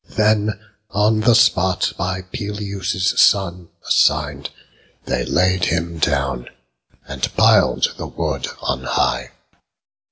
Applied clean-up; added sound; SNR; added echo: none; none; none; none.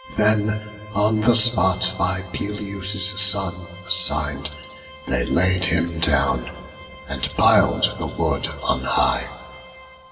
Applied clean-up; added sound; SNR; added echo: none; Organ; 19 dB; reverberation time 2.7 s.